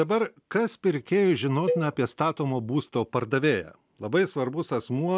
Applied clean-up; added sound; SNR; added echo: none; Cowbell; 9 dB; none.